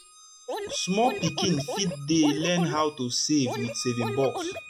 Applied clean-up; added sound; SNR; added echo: classical method log-MMSE.